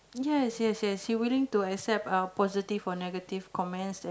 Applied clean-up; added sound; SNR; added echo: none; none; none; none.